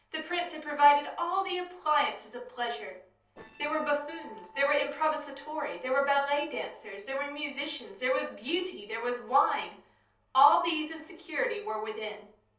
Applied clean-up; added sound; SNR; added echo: neural separator model SepFormer DNS4.